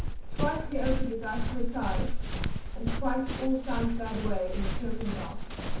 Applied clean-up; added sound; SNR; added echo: none; Run; -4 dB; reverberation time 0.6 s.